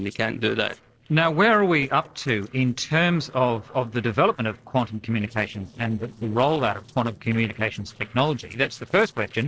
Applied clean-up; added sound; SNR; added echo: neural separator model SepFormer DNS4.